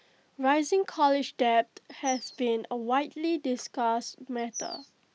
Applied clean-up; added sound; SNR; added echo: none; Bird vocalization, bird call, bird song; 13 dB; none.